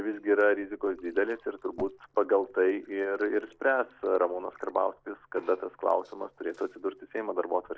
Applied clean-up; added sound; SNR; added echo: neural separator model SepFormer DNS4.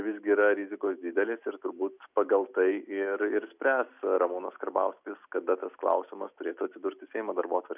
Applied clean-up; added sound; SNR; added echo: none; none; none; none.